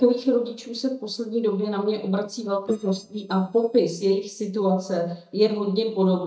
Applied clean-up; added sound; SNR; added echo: neural mask model DeepFilterNet 3.